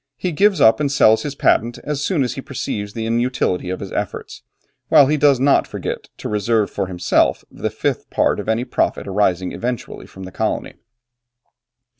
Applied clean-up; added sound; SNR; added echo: none; none; none; none.